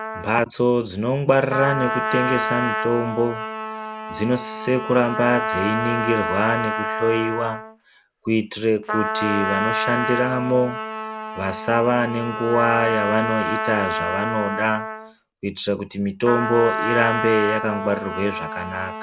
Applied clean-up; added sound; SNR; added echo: none; Trumpet; 4 dB; none.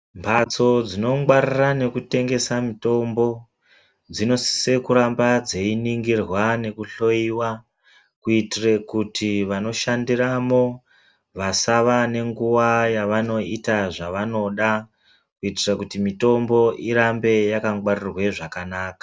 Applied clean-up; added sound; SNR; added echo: none; none; none; none.